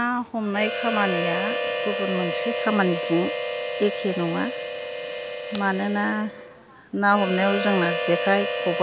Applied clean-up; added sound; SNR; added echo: none; Harmonica; 3 dB; none.